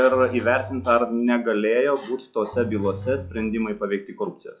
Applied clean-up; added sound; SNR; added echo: classical method log-MMSE.